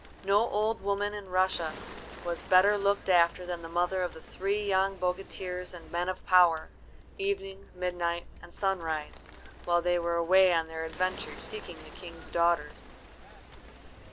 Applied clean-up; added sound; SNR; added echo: none; Bird; 19 dB; none.